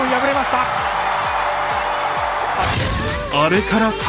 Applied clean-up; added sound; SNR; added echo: none; none; none; none.